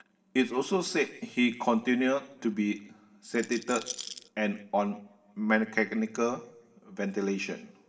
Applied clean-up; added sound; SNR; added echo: none; Rattle; 11 dB; reverberation time 1.5 s.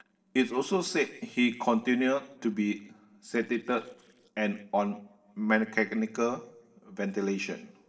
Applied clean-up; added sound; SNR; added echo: neural separator model SepFormer DNS4.